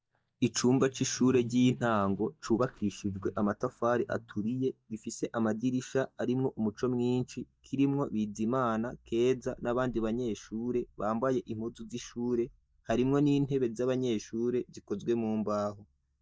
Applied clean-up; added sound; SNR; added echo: neural mask model DeepFilterNet 3.